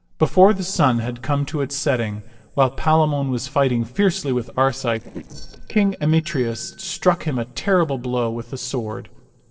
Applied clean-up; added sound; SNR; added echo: neural separator model SepFormer DNS4.